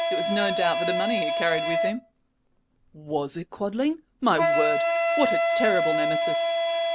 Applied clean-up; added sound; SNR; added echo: none; Wind instrument, woodwind instrument; -3 dB; none.